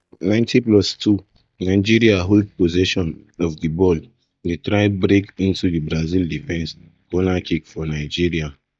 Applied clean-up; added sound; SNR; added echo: neural mask model DeepFilterNet 3.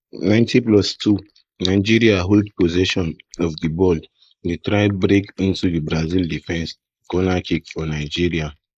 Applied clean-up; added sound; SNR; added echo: neural mask model Resemble Enhance denoiser.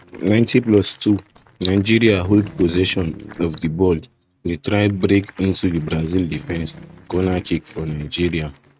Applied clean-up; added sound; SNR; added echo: neural mask model RNNoise.